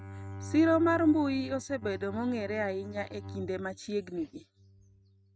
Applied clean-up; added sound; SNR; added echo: neural mask model RNNoise.